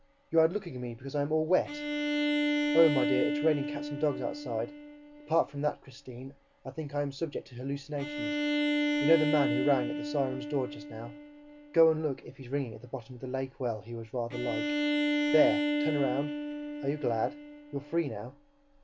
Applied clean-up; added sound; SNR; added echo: none; Bowed string instrument; 2 dB; none.